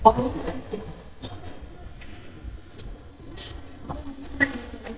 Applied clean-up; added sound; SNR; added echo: neural mask model DeepFilterNet 3.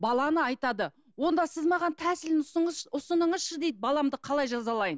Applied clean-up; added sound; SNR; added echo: none; none; none; none.